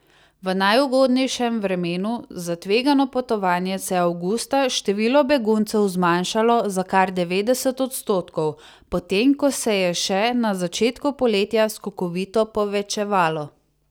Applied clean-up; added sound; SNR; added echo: none; none; none; none.